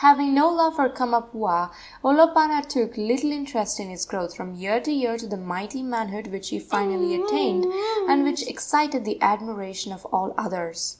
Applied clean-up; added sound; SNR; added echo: none; Dog; 1 dB; none.